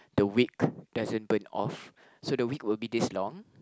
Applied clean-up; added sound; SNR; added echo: none; none; none; none.